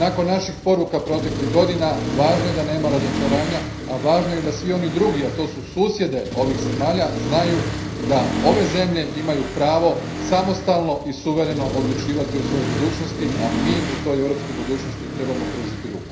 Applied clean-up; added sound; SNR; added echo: none; Accelerating, revving, vroom; 4 dB; reverberation time 0.5 s.